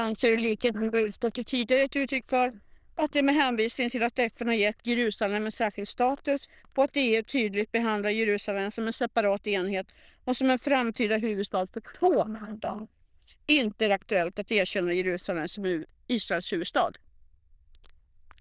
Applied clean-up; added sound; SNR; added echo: neural diffusion model UNIVERSE++.